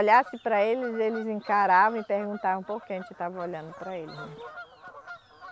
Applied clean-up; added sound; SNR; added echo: none; Bird vocalization, bird call, bird song / Fowl; 18 dB; none.